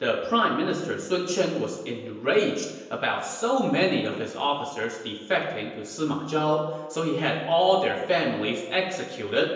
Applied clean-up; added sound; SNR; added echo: none; none; none; reverberation time 1.0 s.